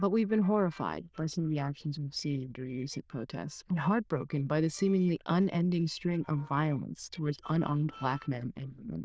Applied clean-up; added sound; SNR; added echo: neural diffusion model UNIVERSE++.